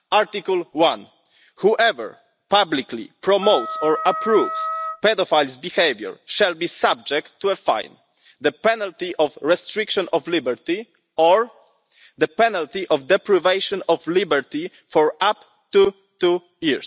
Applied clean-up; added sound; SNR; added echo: none; Wind instrument, woodwind instrument; 6 dB; none.